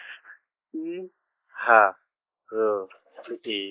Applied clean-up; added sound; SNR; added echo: neural mask model Resemble Enhance denoiser.